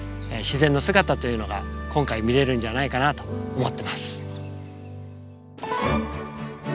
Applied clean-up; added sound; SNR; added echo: none; none; none; none.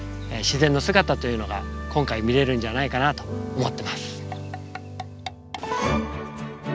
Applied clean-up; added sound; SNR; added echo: none; Tap / Percussion; 16 dB; none.